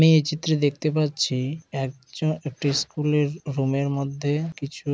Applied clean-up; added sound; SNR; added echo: none; none; none; none.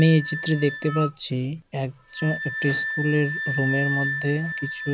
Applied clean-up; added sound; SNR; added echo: none; Wind instrument, woodwind instrument; 6 dB; none.